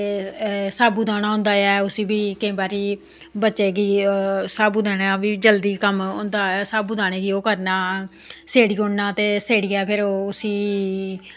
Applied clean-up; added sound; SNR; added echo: none; none; none; none.